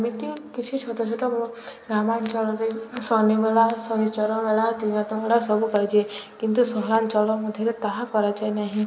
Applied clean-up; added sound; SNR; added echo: none; none; none; none.